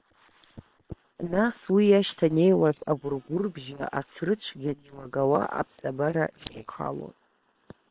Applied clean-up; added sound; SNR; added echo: neural separator model SepFormer WHAM!.